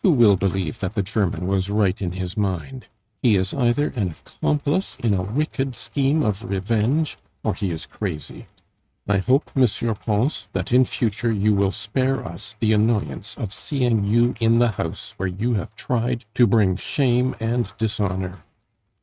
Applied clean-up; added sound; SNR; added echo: neural mask model RNNoise.